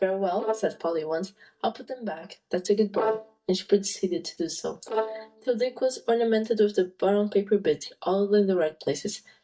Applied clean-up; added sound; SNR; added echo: neural mask model DeepFilterNet 3.